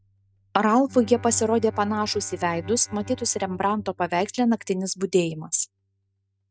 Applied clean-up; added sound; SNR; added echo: neural mask model RNNoise.